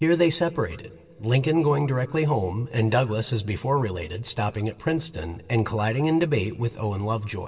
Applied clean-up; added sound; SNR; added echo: none; none; none; reverberation time 2.4 s.